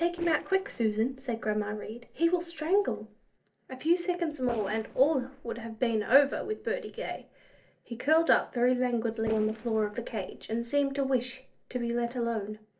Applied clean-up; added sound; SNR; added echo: neural separator model SepFormer DNS4.